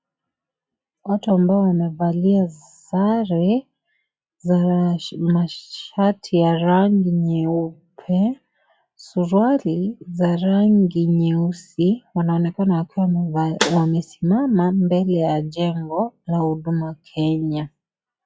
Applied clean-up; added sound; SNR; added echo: classical method log-MMSE.